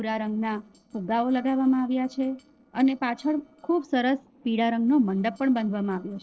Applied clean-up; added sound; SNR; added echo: neural separator model SepFormer DNS4.